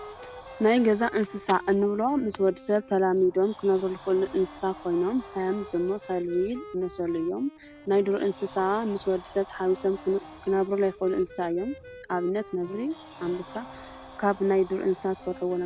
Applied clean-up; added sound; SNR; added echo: none; Wind instrument, woodwind instrument + Sliding door; 17 dB; none.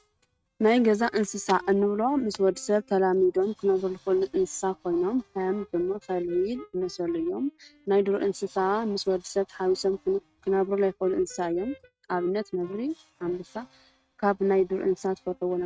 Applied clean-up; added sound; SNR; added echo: neural mask model RNNoise.